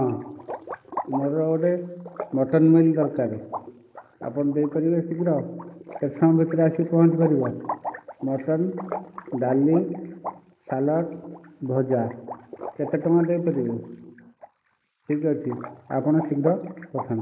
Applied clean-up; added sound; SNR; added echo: neural mask model Resemble Enhance denoiser.